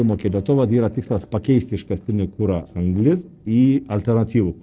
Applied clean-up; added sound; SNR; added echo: neural separator model SepFormer DNS4.